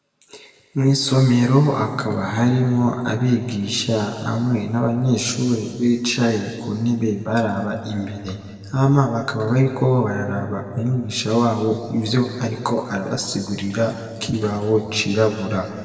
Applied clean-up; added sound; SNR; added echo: none; none; none; reverberation time 2.2 s.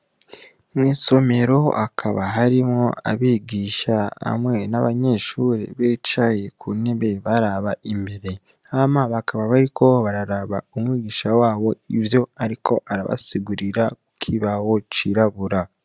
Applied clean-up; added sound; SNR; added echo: none; none; none; none.